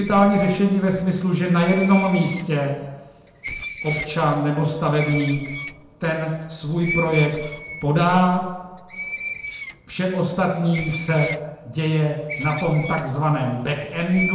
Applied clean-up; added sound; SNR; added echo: none; Screech; 12 dB; reverberation time 0.9 s.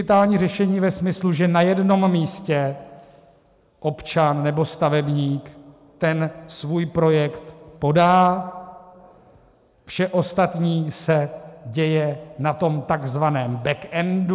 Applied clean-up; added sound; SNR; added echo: none; none; none; none.